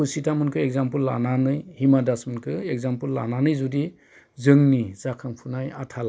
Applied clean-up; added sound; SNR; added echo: none; none; none; none.